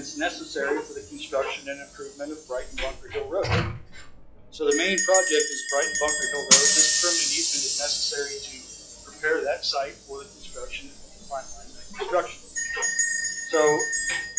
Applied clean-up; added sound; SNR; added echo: classical method log-MMSE.